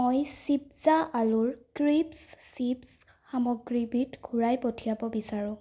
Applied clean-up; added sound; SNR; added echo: none; none; none; none.